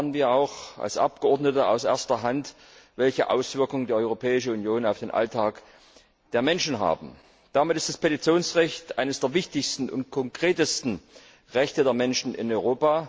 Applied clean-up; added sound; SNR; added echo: none; none; none; none.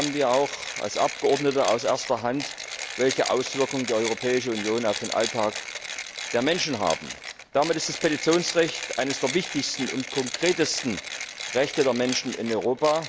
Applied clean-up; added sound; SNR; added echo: none; Mechanisms; 9 dB; none.